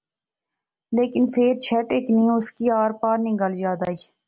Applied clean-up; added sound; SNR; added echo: none; none; none; none.